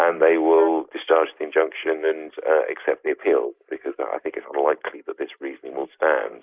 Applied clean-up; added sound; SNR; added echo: neural mask model Resemble Enhance denoiser.